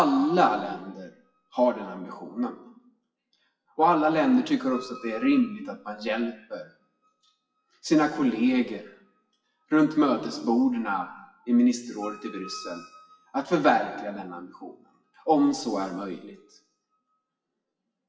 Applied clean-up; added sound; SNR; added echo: classical method WPE with log-MMSE.